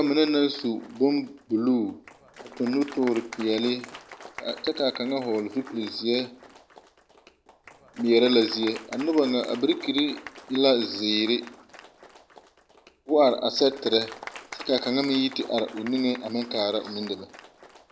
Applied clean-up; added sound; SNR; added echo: none; Applause; 18 dB; none.